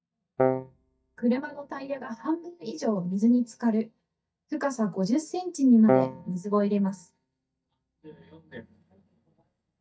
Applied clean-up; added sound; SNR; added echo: neural mask model DeepFilterNet 3.